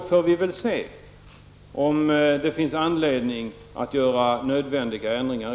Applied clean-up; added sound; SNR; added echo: none; none; none; none.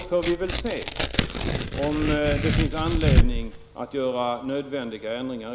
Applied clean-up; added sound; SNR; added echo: none; Tearing; -3 dB; none.